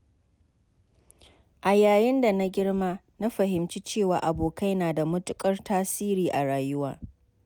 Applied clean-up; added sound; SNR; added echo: none; none; none; none.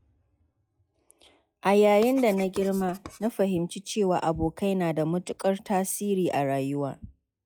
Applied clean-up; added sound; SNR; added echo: classical method log-MMSE.